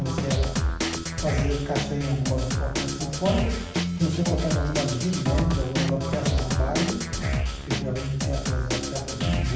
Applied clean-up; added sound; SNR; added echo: none; Drum kit; -2 dB; reverberation time 0.9 s.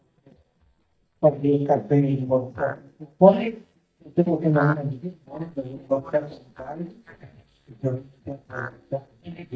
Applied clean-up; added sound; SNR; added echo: neural mask model DeepFilterNet 3.